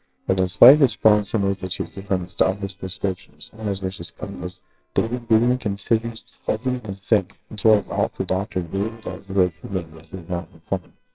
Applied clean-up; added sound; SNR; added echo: neural separator model SepFormer WHAMR!.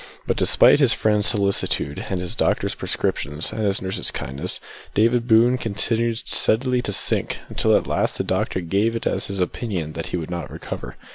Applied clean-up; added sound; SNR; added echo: none; none; none; none.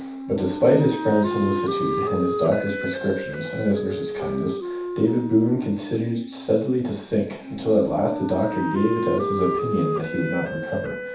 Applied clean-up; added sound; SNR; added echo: none; Wind instrument, woodwind instrument; 5 dB; reverberation time 0.7 s.